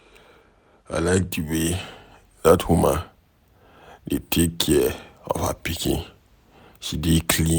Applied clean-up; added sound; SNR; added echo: none; none; none; none.